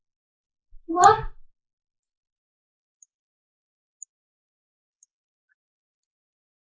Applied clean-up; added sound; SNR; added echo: neural mask model Resemble Enhance denoiser.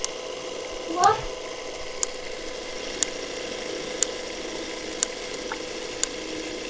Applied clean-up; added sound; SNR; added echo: none; Camera; -2 dB; none.